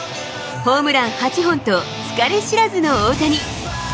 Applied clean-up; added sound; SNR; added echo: none; Acoustic guitar / Strum; 16 dB; none.